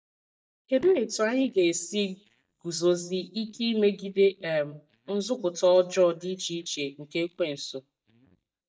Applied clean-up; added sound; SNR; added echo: neural mask model DeepFilterNet 3.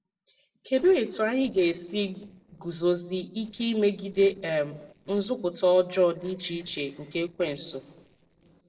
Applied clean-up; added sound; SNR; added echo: neural separator model SepFormer DNS4.